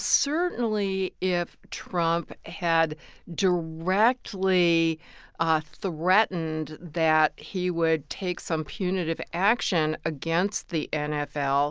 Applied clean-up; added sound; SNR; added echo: none; none; none; none.